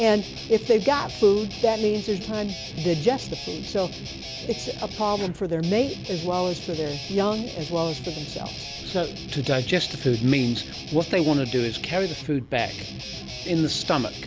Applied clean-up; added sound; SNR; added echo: none; Guitar; 11 dB; none.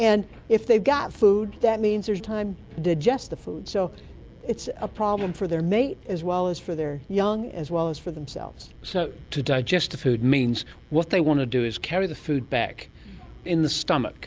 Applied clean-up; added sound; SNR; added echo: none; none; none; none.